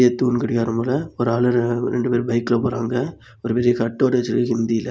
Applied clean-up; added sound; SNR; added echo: none; none; none; none.